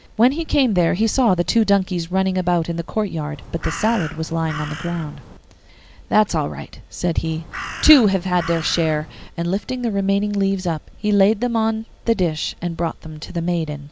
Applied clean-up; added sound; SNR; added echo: none; Crow; 13 dB; none.